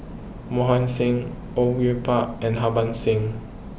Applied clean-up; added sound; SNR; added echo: none; none; none; none.